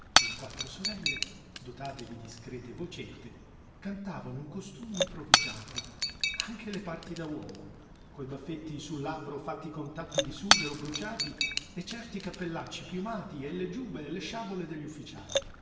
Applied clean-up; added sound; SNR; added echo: none; Shatter / Crushing; -5 dB; reverberation time 1.2 s.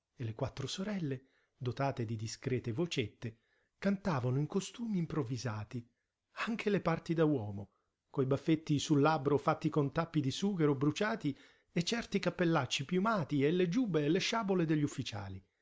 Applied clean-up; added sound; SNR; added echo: none; none; none; none.